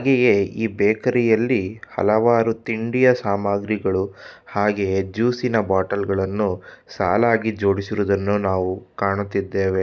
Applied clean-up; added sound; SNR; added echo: none; none; none; none.